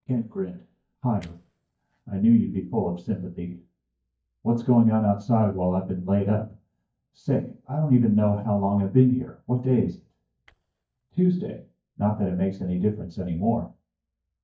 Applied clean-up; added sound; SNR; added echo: neural mask model DeepFilterNet 3.